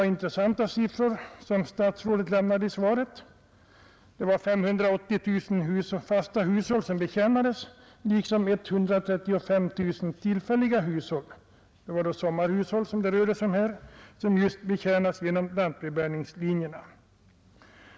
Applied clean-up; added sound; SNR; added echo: none; none; none; none.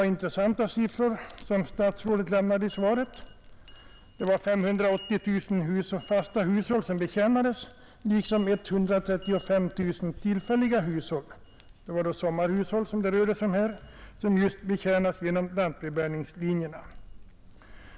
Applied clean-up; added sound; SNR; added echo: none; Chime; 8 dB; none.